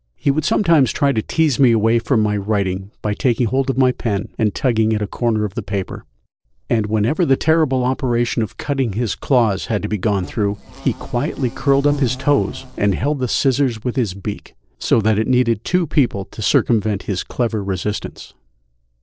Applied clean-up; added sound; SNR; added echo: neural separator model SepFormer DNS4.